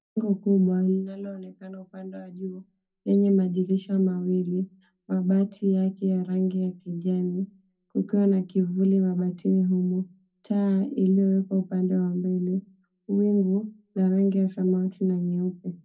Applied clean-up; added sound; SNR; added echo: none; none; none; reverberation time 0.4 s.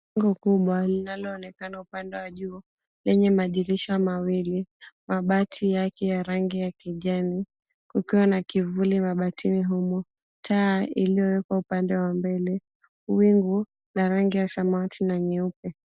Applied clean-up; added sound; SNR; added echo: none; none; none; none.